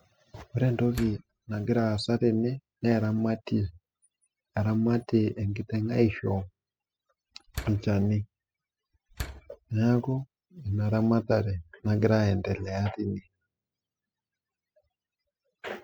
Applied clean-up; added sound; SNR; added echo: classical method spectral subtraction.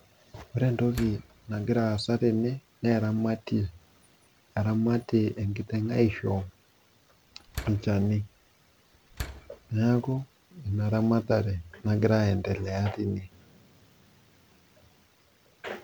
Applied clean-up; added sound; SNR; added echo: none; Slam; 14 dB; none.